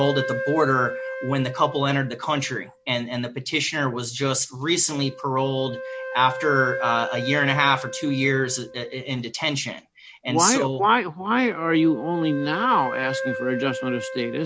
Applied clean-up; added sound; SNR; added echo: none; Wind instrument, woodwind instrument; 10 dB; none.